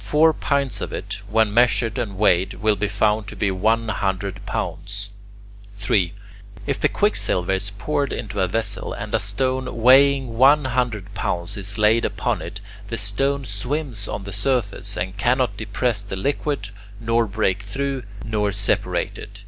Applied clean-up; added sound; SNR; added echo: none; none; none; none.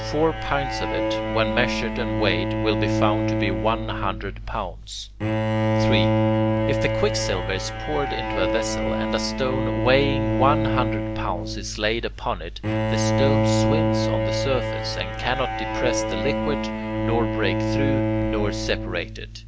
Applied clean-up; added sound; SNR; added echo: none; Bowed string instrument; -2 dB; none.